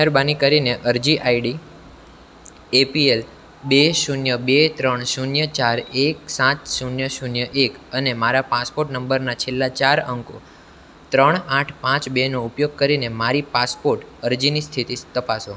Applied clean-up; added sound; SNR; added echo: none; none; none; none.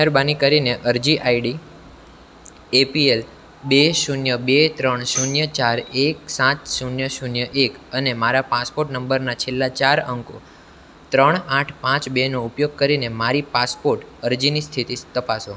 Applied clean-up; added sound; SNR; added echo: none; Tambourine; 11 dB; none.